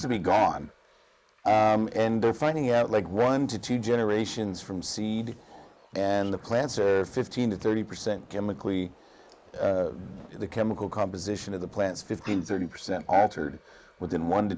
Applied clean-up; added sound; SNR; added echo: neural mask model Resemble Enhance denoiser.